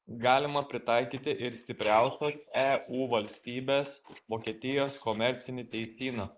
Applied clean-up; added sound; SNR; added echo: neural mask model Resemble Enhance denoiser.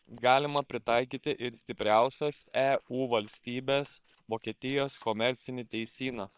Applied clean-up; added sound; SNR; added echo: neural separator model SepFormer WHAM!.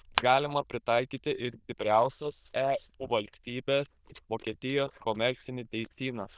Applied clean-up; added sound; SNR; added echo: neural diffusion model UNIVERSE++.